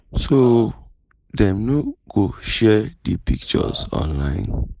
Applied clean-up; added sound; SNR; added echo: neural mask model Resemble Enhance denoiser.